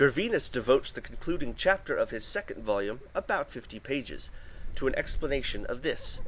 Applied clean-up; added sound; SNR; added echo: none; Wind; 7 dB; none.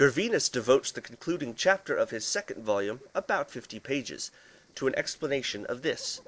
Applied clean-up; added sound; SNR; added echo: neural separator model SepFormer DNS4.